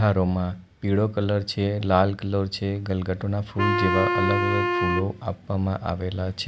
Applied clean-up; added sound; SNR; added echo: none; Wind instrument, woodwind instrument; 2 dB; none.